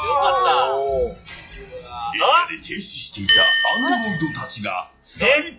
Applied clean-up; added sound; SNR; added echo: classical method log-MMSE.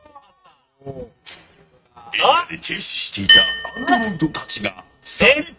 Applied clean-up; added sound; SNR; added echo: neural mask model RNNoise.